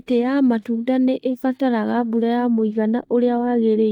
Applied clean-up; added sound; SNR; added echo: neural mask model DeepFilterNet 3.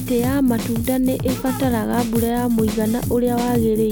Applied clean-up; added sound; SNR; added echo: none; Drum kit; 7 dB; none.